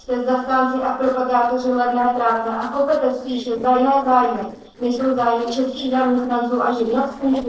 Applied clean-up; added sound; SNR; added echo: neural separator model SepFormer DNS4.